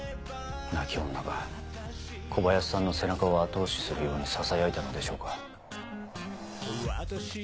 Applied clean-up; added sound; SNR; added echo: none; none; none; none.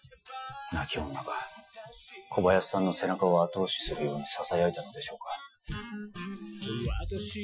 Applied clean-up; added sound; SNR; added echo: classical method Wiener filter.